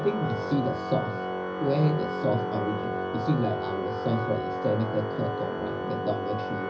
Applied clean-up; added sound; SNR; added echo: none; Organ; 2 dB; reverberation time 0.4 s.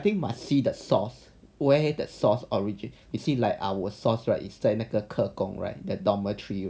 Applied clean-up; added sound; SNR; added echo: none; none; none; none.